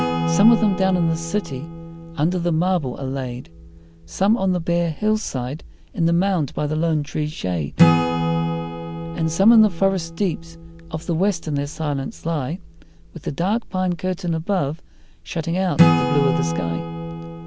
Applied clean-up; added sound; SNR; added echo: none; Acoustic guitar / Strum; 4 dB; none.